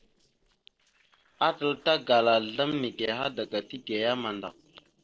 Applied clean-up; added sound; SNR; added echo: neural separator model SepFormer DNS4.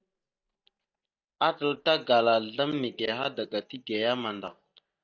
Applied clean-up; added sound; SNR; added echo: neural mask model DeepFilterNet 3.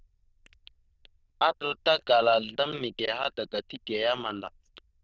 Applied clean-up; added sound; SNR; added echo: neural diffusion model UNIVERSE++.